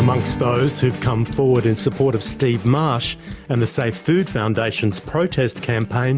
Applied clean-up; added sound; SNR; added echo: none; Strum; 14 dB; none.